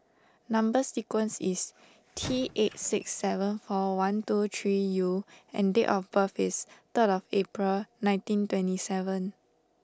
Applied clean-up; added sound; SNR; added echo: none; Squeak / Wood; 15 dB; none.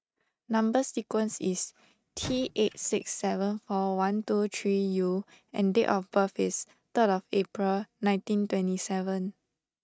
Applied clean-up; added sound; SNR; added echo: neural mask model RNNoise.